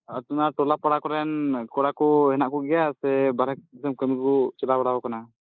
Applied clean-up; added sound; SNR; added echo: neural mask model Resemble Enhance denoiser.